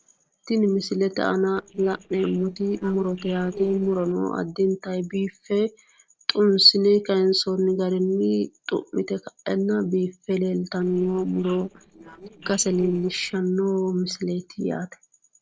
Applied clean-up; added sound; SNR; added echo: neural separator model SepFormer DNS4.